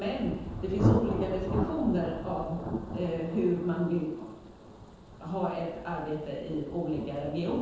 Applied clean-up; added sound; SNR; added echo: none; Thunder; 2 dB; reverberation time 0.9 s.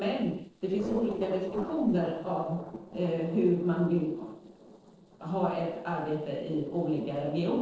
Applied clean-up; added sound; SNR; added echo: neural separator model SepFormer DNS4.